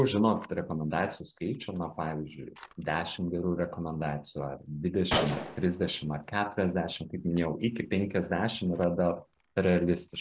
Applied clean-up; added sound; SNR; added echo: none; Gunshot, gunfire; 13 dB; none.